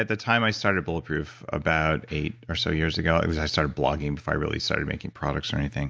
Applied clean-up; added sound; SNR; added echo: none; none; none; none.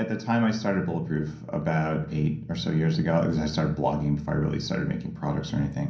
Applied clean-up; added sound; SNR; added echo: none; none; none; reverberation time 0.6 s.